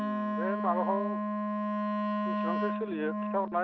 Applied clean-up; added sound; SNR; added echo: none; Wind instrument, woodwind instrument; -3 dB; none.